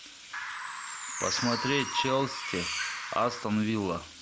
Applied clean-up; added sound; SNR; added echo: none; Bird; 3 dB; none.